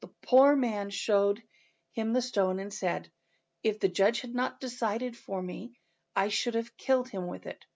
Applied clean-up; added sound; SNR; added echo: none; none; none; none.